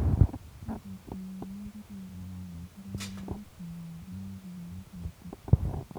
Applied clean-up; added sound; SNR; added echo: none; Dishes, pots, and pans; 18 dB; none.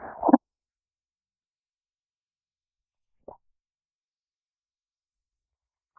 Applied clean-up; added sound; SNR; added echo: neural mask model Resemble Enhance denoiser.